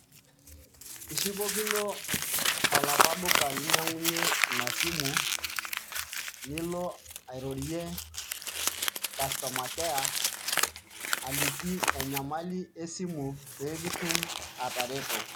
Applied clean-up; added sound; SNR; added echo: none; Crumpling, crinkling; -5 dB; none.